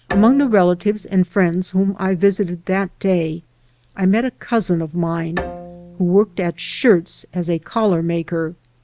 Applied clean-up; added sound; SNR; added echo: none; Bowed string instrument; 17 dB; none.